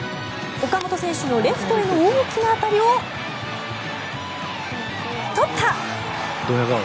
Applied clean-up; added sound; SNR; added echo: none; none; none; none.